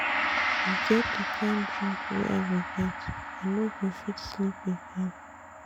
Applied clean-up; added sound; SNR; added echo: none; Gong; 2 dB; none.